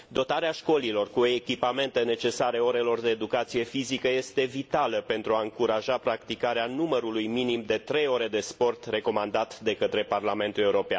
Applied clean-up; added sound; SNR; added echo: none; none; none; none.